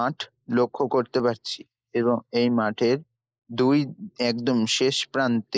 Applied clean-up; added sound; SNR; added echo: neural mask model Resemble Enhance denoiser.